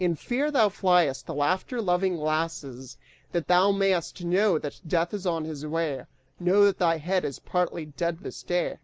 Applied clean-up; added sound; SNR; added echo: none; none; none; none.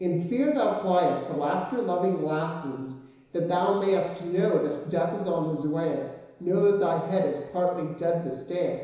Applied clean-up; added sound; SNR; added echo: none; none; none; reverberation time 1.0 s.